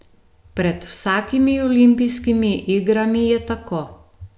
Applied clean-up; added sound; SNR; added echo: none; none; none; none.